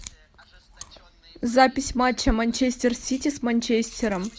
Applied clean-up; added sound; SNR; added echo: none; none; none; none.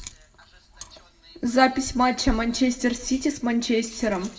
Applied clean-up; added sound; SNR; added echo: none; none; none; reverberation time 0.7 s.